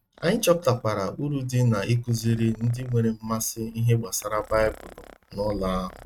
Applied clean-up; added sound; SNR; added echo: neural mask model RNNoise.